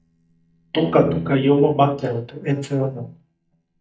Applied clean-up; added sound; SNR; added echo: neural mask model DeepFilterNet 3.